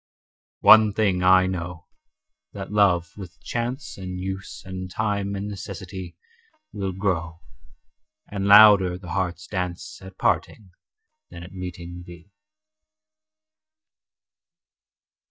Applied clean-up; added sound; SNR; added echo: neural mask model DeepFilterNet 3.